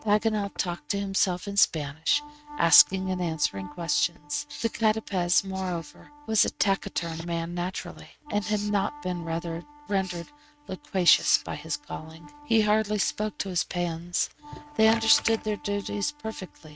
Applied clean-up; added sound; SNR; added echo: neural mask model RNNoise.